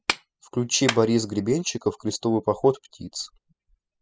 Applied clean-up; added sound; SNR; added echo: classical method spectral subtraction.